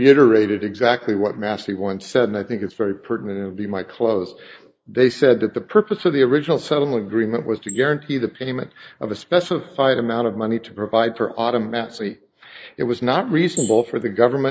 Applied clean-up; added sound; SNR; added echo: neural mask model Resemble Enhance denoiser.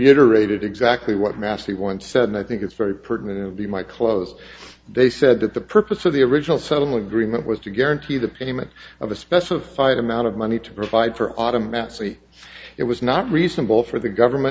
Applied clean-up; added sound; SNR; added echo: none; none; none; none.